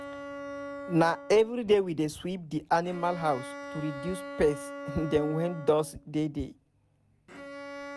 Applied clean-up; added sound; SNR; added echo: none; Bowed string instrument; 12 dB; none.